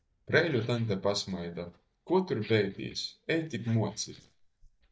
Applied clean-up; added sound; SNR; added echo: neural mask model DeepFilterNet 3.